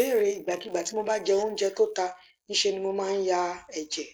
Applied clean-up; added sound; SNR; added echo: neural mask model Resemble Enhance denoiser.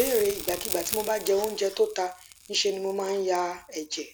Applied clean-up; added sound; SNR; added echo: none; Crackle; 10 dB; none.